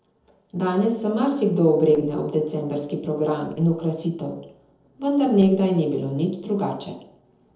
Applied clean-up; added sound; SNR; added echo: neural separator model SepFormer DNS4.